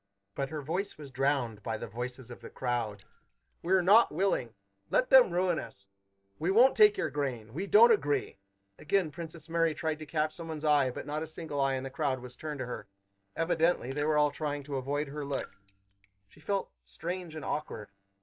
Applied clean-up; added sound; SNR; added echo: neural separator model SepFormer DNS4.